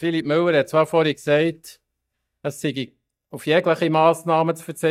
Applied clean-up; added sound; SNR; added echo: neural mask model DeepFilterNet 3.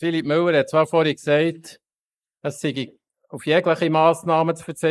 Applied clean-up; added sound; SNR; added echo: neural mask model Resemble Enhance denoiser.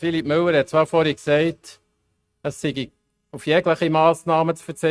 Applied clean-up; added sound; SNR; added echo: neural mask model RNNoise.